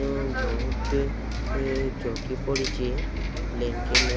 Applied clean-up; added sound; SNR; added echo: none; Bus; -4 dB; none.